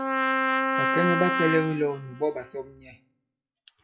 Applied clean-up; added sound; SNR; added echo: classical method log-MMSE.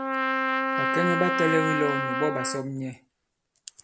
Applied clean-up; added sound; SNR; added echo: none; Trumpet; -2 dB; none.